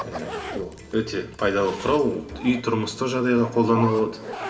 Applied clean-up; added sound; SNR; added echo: none; Zipper (clothing); 12 dB; reverberation time 2.5 s.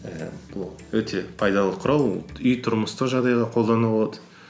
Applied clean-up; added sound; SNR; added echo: none; none; none; none.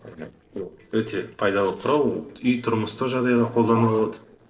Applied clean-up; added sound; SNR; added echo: neural separator model SepFormer DNS4.